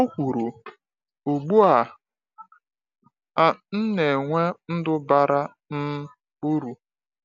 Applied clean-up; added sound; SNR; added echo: none; none; none; none.